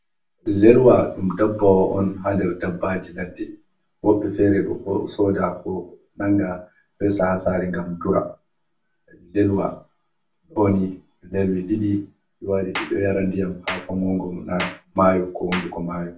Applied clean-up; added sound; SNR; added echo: none; Clapping; 13 dB; reverberation time 0.3 s.